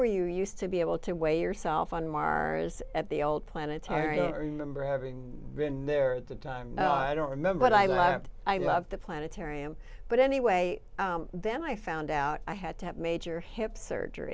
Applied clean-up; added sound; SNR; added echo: none; none; none; none.